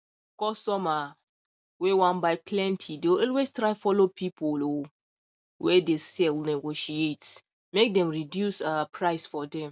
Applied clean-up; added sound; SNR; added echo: none; none; none; none.